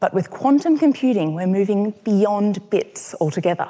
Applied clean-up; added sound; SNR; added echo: none; none; none; none.